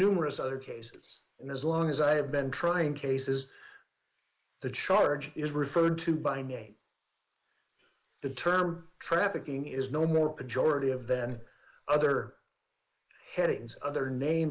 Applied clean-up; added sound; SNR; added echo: neural mask model Resemble Enhance denoiser.